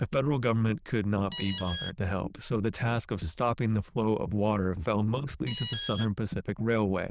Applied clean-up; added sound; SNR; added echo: neural diffusion model UNIVERSE++.